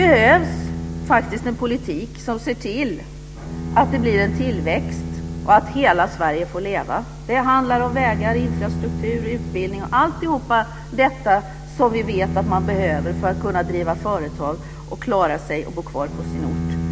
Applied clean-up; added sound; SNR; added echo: none; Bowed string instrument; 7 dB; none.